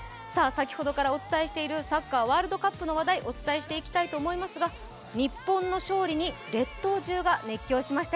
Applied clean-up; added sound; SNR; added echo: none; none; none; none.